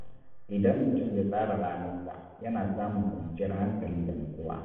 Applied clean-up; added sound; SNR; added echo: none; none; none; reverberation time 1.1 s.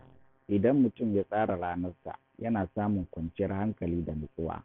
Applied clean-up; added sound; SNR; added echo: none; none; none; none.